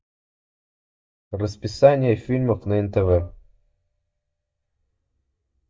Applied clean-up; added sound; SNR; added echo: neural mask model DeepFilterNet 3.